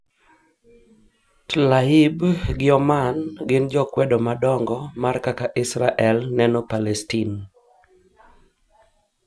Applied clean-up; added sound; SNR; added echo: none; none; none; none.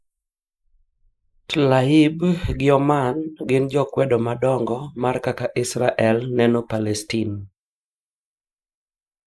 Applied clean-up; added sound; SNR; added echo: neural mask model Resemble Enhance denoiser.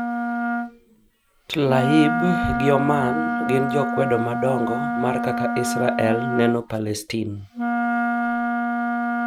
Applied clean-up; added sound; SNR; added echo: none; Wind instrument, woodwind instrument; 0 dB; none.